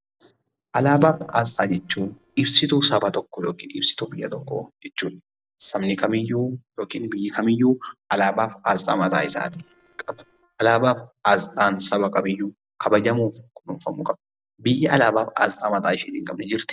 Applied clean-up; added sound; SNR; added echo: neural separator model SepFormer DNS4.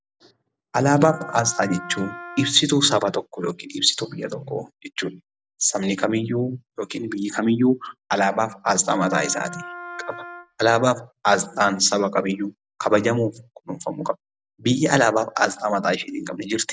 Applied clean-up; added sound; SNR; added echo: none; Wind instrument, woodwind instrument; 15 dB; none.